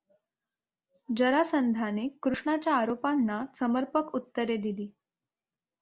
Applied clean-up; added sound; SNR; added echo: none; none; none; none.